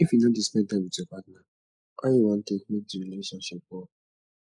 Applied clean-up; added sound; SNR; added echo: neural mask model Resemble Enhance denoiser.